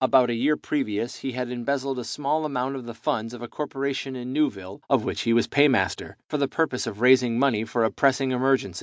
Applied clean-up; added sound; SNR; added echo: none; none; none; none.